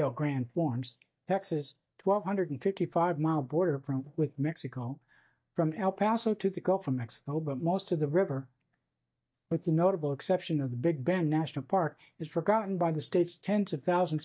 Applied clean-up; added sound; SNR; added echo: neural mask model DeepFilterNet 3.